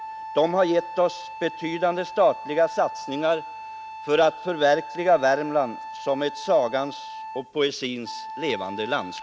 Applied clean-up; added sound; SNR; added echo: none; Wind instrument, woodwind instrument; 12 dB; none.